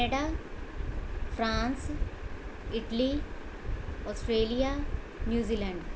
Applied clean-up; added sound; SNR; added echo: none; none; none; none.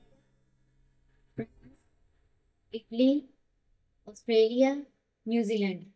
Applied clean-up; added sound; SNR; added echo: neural mask model DeepFilterNet 3.